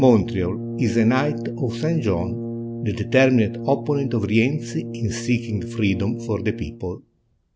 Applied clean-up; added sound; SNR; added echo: none; Brass instrument; 8 dB; none.